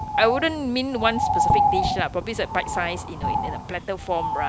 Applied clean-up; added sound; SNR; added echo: none; Bird; -1 dB; none.